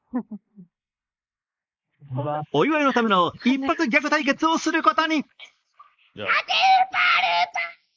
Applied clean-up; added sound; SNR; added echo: neural mask model Resemble Enhance denoiser.